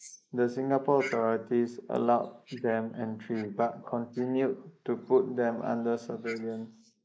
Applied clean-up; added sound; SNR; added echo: neural mask model Resemble Enhance denoiser.